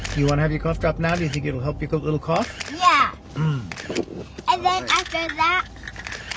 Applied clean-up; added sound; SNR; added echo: none; Camera; 17 dB; none.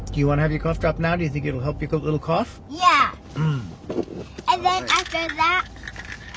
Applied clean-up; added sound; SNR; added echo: none; none; none; none.